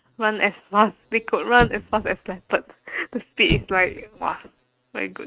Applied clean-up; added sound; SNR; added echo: neural mask model RNNoise.